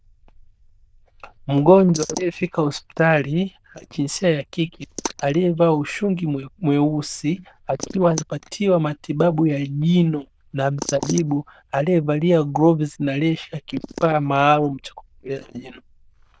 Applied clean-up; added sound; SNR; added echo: neural diffusion model UNIVERSE++.